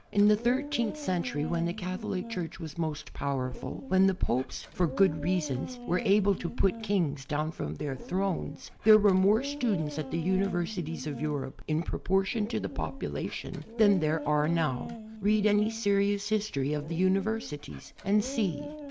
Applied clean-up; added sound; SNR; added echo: none; Dog; 13 dB; none.